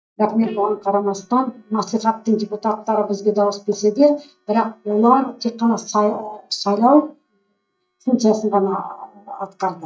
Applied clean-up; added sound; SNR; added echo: neural mask model DeepFilterNet 3.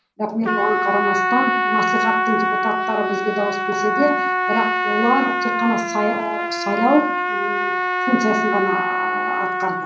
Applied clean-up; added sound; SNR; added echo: none; Trumpet; -1 dB; reverberation time 0.6 s.